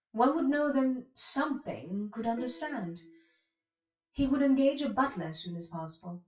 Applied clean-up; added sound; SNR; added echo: classical method WPE with log-MMSE.